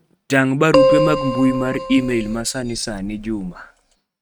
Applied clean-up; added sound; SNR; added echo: neural mask model RNNoise.